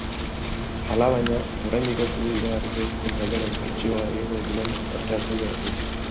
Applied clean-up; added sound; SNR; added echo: none; Wind; 0 dB; none.